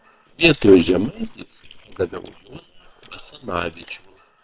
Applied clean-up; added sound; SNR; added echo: neural separator model SepFormer WHAM!.